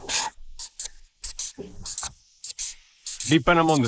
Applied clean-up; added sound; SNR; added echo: neural mask model Resemble Enhance denoiser.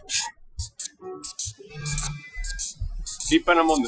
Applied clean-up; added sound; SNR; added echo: classical method Wiener filter.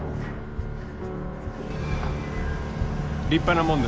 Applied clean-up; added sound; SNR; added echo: none; none; none; none.